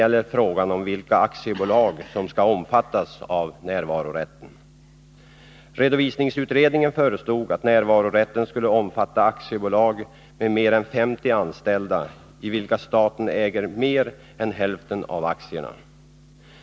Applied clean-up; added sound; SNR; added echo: none; none; none; none.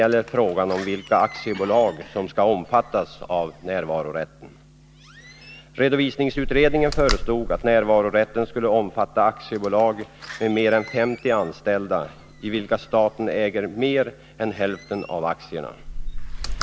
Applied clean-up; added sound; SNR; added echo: none; Slam; 11 dB; none.